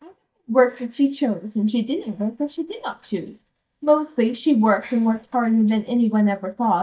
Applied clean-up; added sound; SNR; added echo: neural mask model DeepFilterNet 3.